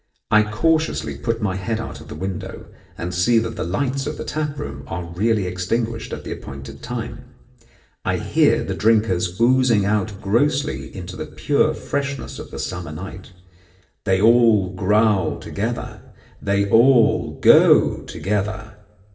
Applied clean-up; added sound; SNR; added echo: none; none; none; reverberation time 0.6 s.